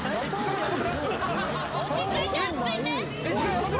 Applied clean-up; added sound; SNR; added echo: none; none; none; none.